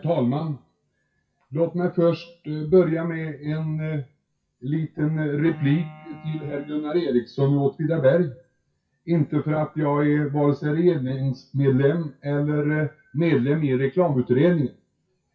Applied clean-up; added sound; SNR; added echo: classical method WPE with log-MMSE.